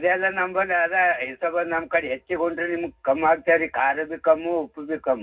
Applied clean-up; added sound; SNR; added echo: none; none; none; reverberation time 0.4 s.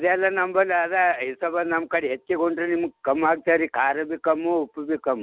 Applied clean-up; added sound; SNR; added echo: none; none; none; none.